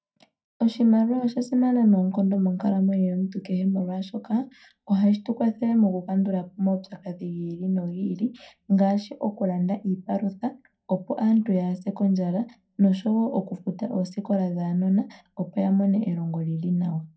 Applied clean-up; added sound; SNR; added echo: none; none; none; reverberation time 0.2 s.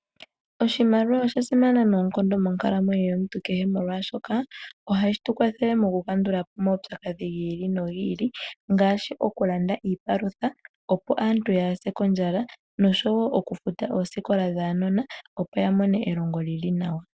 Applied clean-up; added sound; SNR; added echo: none; none; none; none.